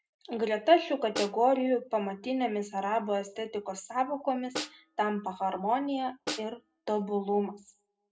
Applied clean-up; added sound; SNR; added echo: none; Snare drum; 13 dB; reverberation time 0.2 s.